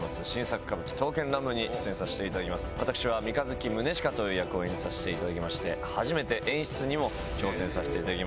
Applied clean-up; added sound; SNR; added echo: none; none; none; none.